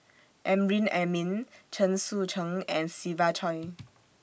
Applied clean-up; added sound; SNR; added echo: none; none; none; none.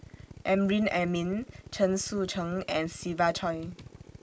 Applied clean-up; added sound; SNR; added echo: none; Drill; 18 dB; none.